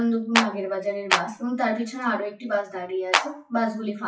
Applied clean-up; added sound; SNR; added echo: classical method WPE with log-MMSE.